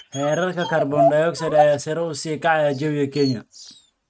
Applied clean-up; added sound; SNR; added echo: neural mask model RNNoise.